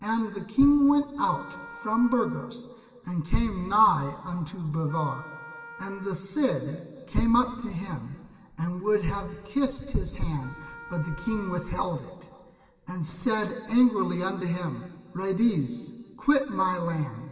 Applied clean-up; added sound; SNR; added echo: none; Wind instrument, woodwind instrument; 19 dB; reverberation time 2.3 s.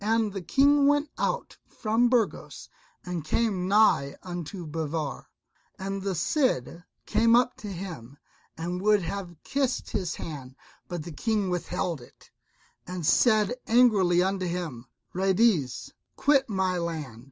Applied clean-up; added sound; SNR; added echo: none; none; none; none.